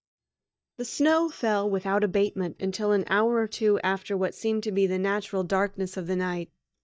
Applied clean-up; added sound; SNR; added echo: neural mask model DeepFilterNet 3.